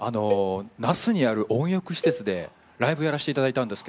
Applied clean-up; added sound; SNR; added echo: none; Cowbell; 9 dB; none.